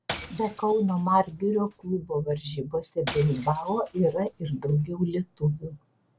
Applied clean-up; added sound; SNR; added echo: none; Shatter / Crushing; 12 dB; none.